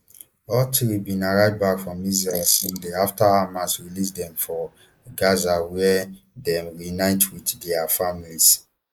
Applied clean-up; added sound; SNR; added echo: neural mask model Resemble Enhance denoiser.